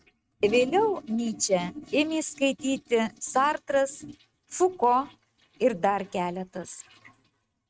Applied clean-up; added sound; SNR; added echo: neural mask model RNNoise.